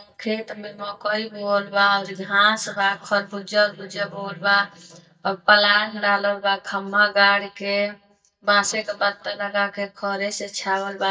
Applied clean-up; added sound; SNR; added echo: neural mask model DeepFilterNet 3.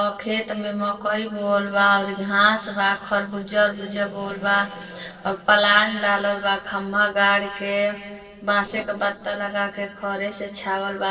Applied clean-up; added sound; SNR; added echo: neural separator model SepFormer DNS4.